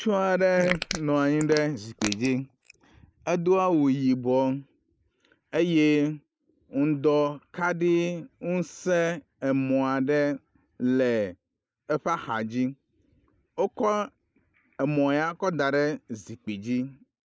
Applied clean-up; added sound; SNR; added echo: neural mask model Resemble Enhance denoiser.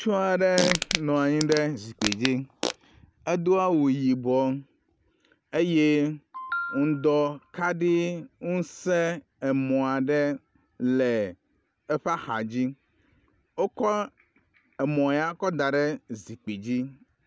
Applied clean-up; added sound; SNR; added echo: none; Fart; 5 dB; none.